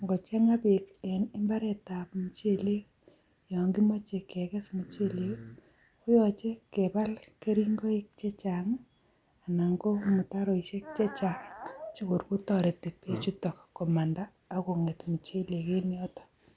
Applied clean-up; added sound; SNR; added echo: none; none; none; none.